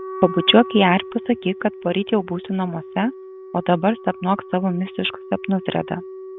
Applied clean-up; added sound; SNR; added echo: none; Wind instrument, woodwind instrument; 14 dB; none.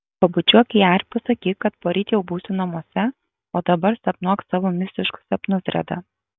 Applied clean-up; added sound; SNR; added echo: none; none; none; none.